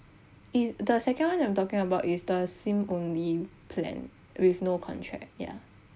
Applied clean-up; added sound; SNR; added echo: none; none; none; none.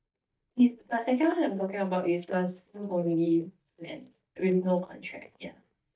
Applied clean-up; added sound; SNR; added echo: neural mask model DeepFilterNet 3.